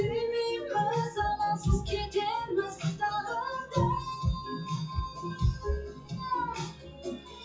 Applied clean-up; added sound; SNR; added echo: classical method WPE with log-MMSE.